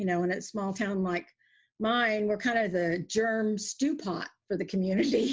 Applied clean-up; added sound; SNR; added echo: none; none; none; none.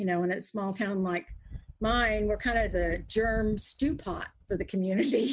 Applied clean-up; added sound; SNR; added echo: neural mask model RNNoise.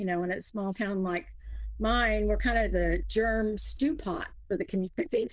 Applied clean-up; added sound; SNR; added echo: neural diffusion model UNIVERSE++.